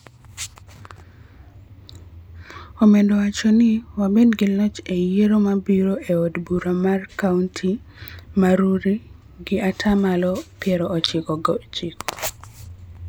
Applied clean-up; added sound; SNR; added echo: none; none; none; none.